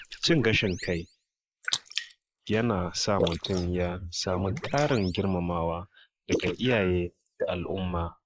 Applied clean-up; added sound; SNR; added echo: neural mask model Resemble Enhance denoiser.